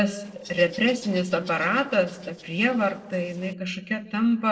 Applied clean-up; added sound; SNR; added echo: neural separator model SepFormer DNS4.